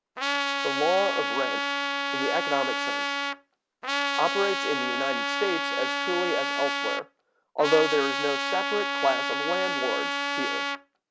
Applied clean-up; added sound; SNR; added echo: none; Trumpet; -1 dB; none.